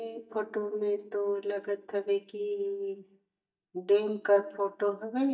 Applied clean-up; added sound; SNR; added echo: neural mask model DeepFilterNet 3.